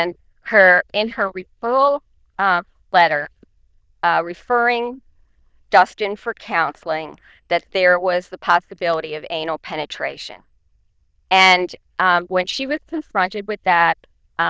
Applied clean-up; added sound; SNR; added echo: neural diffusion model UNIVERSE++.